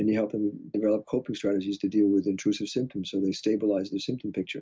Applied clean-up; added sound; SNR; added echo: none; none; none; none.